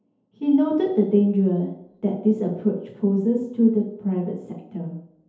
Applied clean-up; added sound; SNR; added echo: none; none; none; reverberation time 2.2 s.